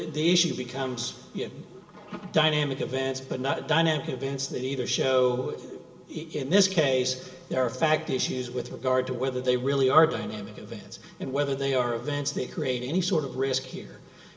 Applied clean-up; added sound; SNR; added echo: none; none; none; reverberation time 2.0 s.